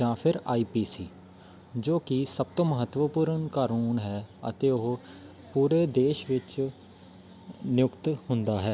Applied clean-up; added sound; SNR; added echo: none; none; none; none.